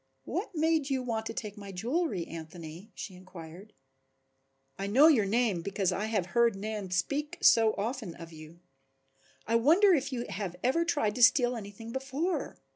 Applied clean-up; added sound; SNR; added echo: none; none; none; none.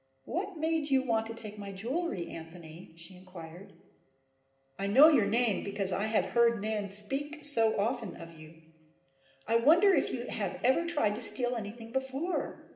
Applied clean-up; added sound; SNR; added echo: none; none; none; reverberation time 0.9 s.